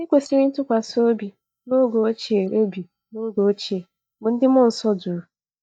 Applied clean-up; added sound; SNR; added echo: neural mask model DeepFilterNet 3.